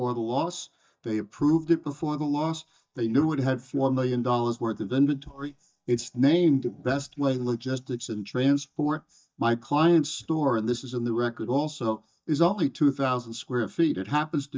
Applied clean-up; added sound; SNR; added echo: neural mask model DeepFilterNet 3.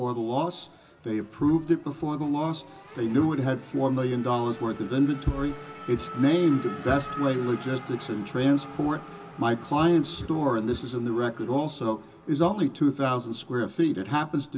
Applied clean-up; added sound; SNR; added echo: none; Race car, auto racing / Accelerating, revving, vroom; 17 dB; reverberation time 0.2 s.